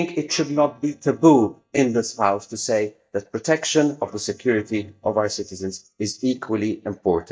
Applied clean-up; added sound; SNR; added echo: neural mask model DeepFilterNet 3.